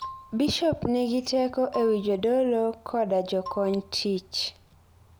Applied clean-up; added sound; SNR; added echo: none; Marimba, xylophone; 19 dB; none.